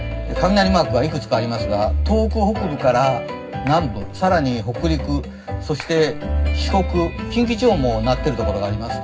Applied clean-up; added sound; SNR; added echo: none; Clapping; 19 dB; reverberation time 0.4 s.